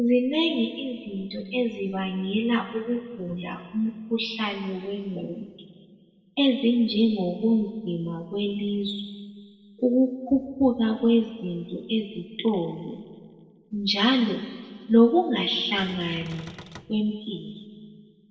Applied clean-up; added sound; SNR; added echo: none; Cupboard open or close; 19 dB; reverberation time 1.6 s.